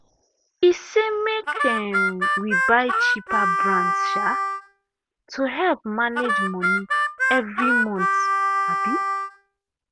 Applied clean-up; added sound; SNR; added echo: none; Harmonica; -3 dB; none.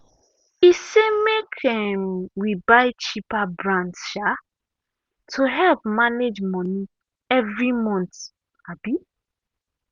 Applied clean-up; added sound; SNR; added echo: none; none; none; none.